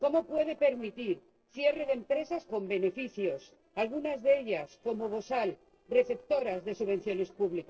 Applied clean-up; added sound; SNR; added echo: neural separator model SepFormer DNS4.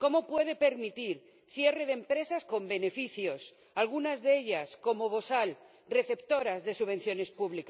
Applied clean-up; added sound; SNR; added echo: none; none; none; none.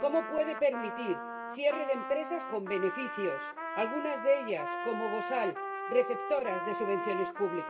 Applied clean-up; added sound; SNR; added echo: none; Trumpet; 6 dB; reverberation time 0.2 s.